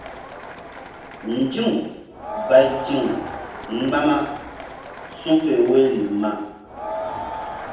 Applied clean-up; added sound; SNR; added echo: none; Crowd; 11 dB; reverberation time 0.9 s.